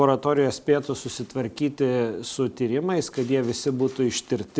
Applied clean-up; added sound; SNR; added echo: none; none; none; none.